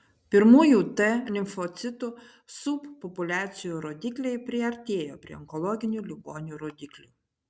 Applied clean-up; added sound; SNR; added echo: none; none; none; none.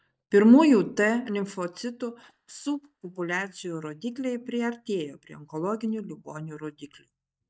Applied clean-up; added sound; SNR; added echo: neural mask model DeepFilterNet 3.